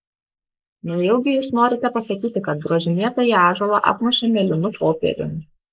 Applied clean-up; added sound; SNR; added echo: neural mask model Resemble Enhance denoiser.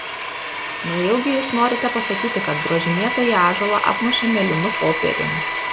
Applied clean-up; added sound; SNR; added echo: none; Domestic sounds, home sounds; 3 dB; none.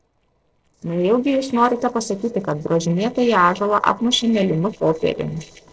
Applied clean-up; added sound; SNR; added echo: neural separator model SepFormer DNS4.